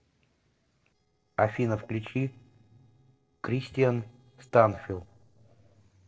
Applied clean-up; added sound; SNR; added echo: neural separator model SepFormer DNS4.